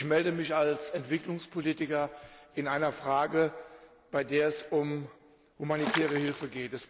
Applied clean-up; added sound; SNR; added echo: none; Water / Splash, splatter; 5 dB; none.